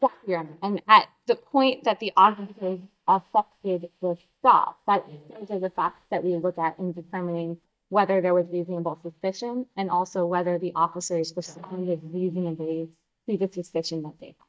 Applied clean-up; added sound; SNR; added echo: neural mask model DeepFilterNet 3.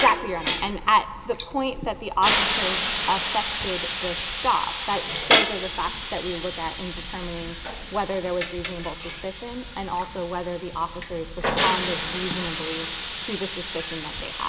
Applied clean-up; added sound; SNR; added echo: none; Hiss; 0 dB; none.